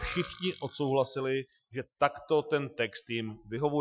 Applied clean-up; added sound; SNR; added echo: classical method Wiener filter.